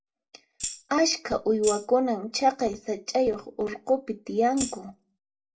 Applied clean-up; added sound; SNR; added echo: none; Tambourine; 10 dB; reverberation time 0.2 s.